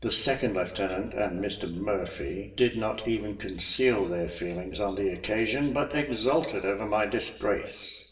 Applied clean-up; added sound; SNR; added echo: none; none; none; reverberation time 1.0 s.